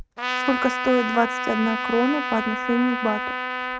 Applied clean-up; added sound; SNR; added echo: neural mask model RNNoise.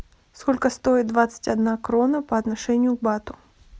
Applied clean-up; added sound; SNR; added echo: none; none; none; none.